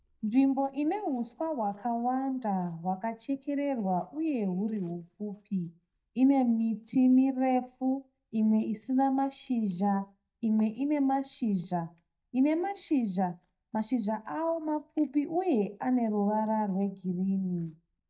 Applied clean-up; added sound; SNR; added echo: neural mask model DeepFilterNet 3.